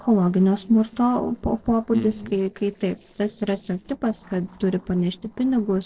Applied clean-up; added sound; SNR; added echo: neural separator model SepFormer DNS4.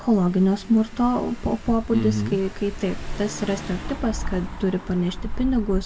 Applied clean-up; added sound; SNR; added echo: none; Engine / Car; 9 dB; reverberation time 1.0 s.